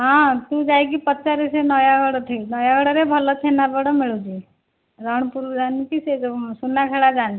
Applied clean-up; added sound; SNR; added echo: none; none; none; none.